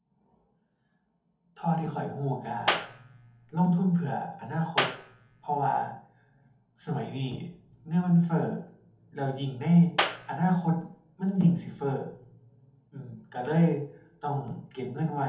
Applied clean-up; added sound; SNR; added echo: none; Clapping; 4 dB; reverberation time 0.6 s.